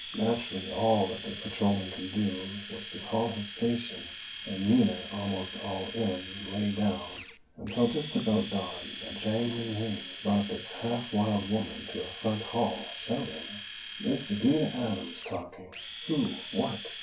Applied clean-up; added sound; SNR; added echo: none; Domestic sounds, home sounds; 10 dB; reverberation time 0.2 s.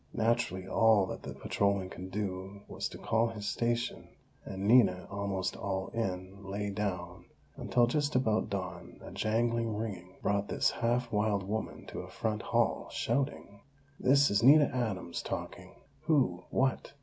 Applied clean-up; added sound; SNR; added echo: none; none; none; none.